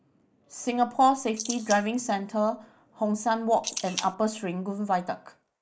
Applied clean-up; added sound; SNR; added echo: neural mask model Resemble Enhance denoiser.